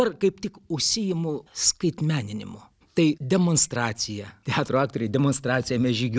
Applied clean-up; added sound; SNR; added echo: none; none; none; none.